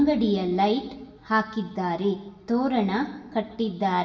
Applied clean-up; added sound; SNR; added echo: none; none; none; reverberation time 1.0 s.